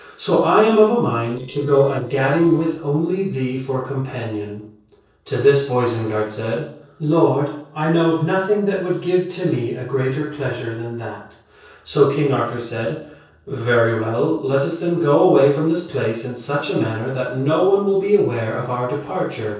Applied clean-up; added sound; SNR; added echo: neural separator model SepFormer DNS4.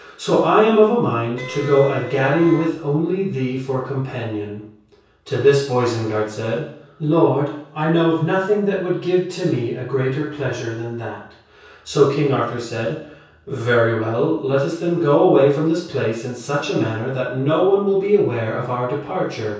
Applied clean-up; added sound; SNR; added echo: none; Wind instrument, woodwind instrument; 13 dB; reverberation time 0.6 s.